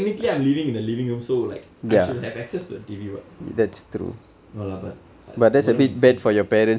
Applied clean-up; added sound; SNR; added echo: none; none; none; none.